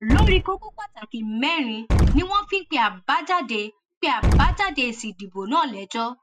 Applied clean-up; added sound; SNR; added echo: none; Explosion; -2 dB; none.